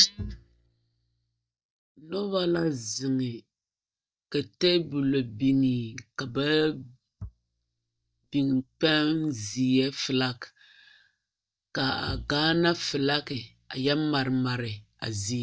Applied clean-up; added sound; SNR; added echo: neural mask model DeepFilterNet 3.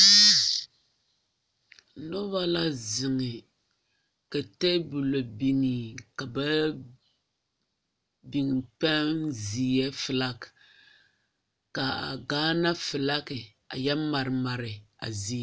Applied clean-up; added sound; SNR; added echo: none; none; none; none.